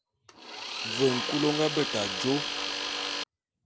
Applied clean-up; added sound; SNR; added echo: none; Tools; 1 dB; none.